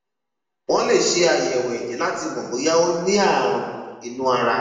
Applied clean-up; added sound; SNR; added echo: none; none; none; reverberation time 1.2 s.